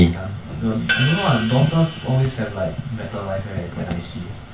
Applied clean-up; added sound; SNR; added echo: none; Hi-hat; 8 dB; reverberation time 0.2 s.